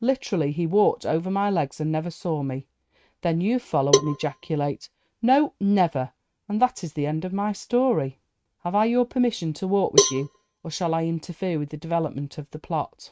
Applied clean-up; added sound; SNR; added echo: neural mask model RNNoise.